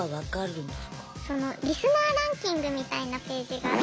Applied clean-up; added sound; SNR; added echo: none; none; none; none.